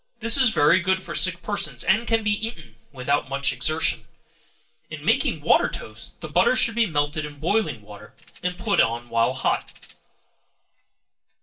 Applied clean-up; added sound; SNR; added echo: none; Tambourine; 15 dB; reverberation time 0.2 s.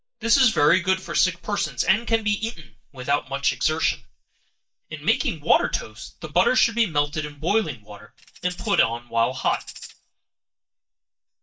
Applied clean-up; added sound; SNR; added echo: neural mask model DeepFilterNet 3.